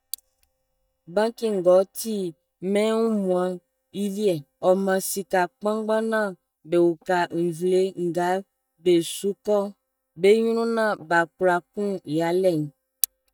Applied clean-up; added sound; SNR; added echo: neural mask model DeepFilterNet 3.